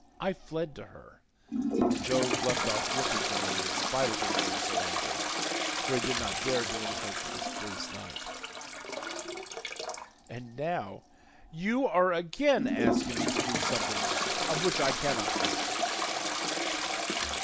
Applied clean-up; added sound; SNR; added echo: none; Toilet flush; -3 dB; none.